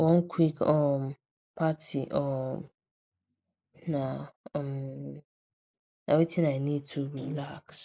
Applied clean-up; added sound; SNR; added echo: neural mask model Resemble Enhance denoiser.